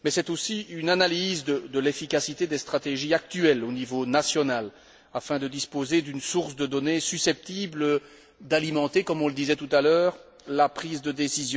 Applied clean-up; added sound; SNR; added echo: none; none; none; none.